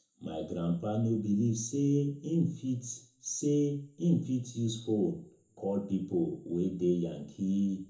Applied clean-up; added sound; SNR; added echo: none; none; none; reverberation time 0.6 s.